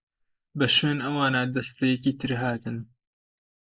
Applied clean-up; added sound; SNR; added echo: neural mask model Resemble Enhance denoiser.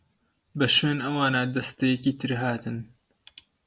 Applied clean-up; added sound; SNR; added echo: none; none; none; none.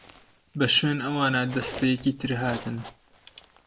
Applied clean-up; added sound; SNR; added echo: none; Zipper (clothing); 16 dB; none.